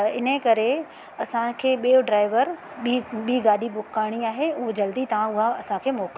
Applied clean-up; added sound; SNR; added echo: none; none; none; none.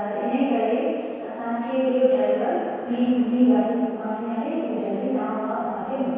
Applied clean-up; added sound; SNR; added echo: none; none; none; reverberation time 2.0 s.